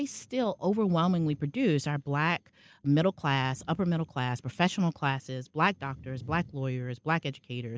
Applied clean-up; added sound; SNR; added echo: none; none; none; none.